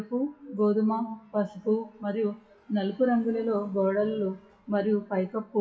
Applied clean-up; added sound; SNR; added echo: classical method WPE with log-MMSE.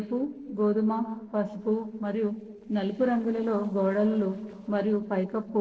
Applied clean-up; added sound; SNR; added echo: neural separator model SepFormer DNS4.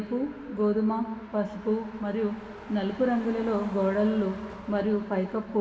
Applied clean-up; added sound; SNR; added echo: none; Motor vehicle (road); 18 dB; reverberation time 2.5 s.